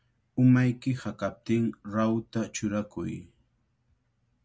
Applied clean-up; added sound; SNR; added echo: none; none; none; none.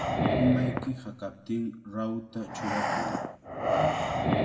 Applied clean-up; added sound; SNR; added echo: none; Breathing; -3 dB; reverberation time 1.2 s.